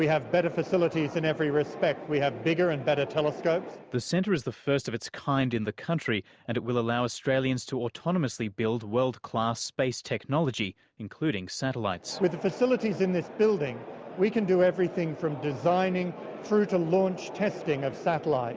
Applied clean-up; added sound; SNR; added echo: none; none; none; none.